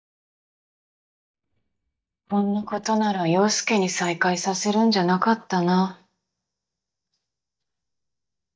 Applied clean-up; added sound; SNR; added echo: neural mask model DeepFilterNet 3.